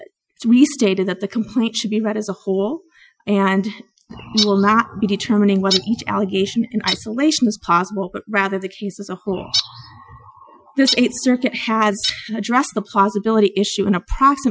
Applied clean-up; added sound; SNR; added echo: classical method Wiener filter.